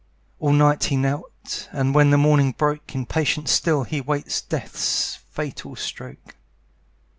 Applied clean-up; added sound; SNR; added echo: none; none; none; none.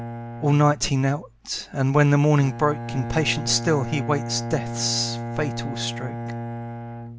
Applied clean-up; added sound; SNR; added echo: none; Bowed string instrument; 8 dB; none.